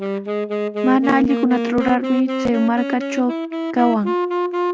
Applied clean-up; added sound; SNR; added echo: none; Wind instrument, woodwind instrument; 3 dB; none.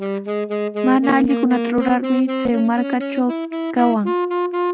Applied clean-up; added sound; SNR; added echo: neural mask model RNNoise.